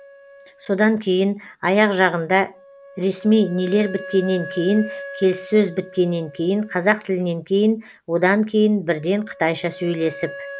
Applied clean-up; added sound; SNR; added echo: none; Wind instrument, woodwind instrument; 18 dB; none.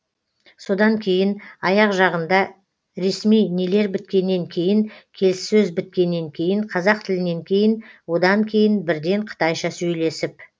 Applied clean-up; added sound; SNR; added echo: none; none; none; none.